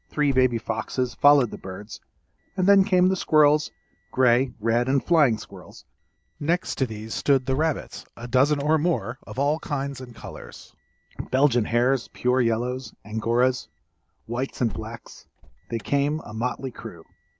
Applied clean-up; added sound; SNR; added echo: none; Alarm; 18 dB; none.